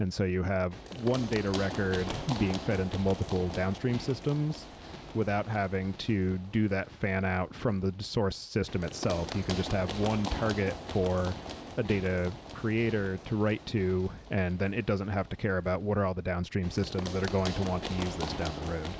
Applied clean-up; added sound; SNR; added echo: none; Run; 11 dB; none.